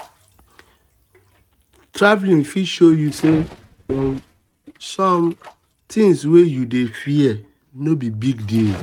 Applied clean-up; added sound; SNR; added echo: neural mask model RNNoise.